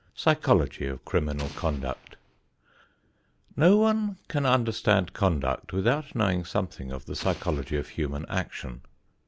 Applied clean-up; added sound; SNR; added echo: none; Explosion; 19 dB; none.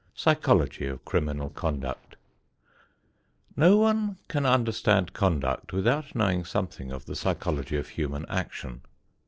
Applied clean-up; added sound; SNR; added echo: neural separator model SepFormer DNS4.